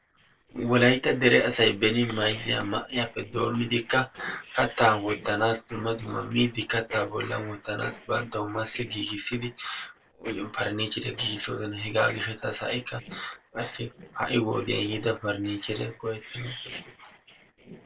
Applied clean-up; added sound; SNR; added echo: neural separator model SepFormer DNS4.